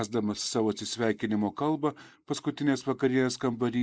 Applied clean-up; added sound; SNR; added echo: neural mask model Resemble Enhance denoiser.